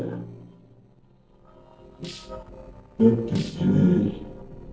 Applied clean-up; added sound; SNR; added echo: neural separator model SepFormer DNS4.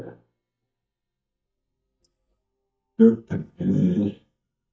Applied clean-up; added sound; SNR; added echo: neural mask model DeepFilterNet 3.